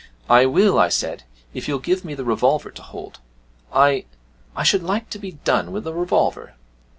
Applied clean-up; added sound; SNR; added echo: none; none; none; none.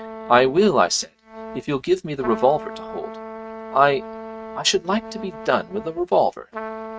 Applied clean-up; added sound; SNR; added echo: neural mask model RNNoise.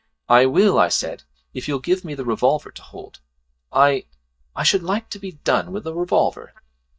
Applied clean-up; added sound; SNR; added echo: neural mask model DeepFilterNet 3.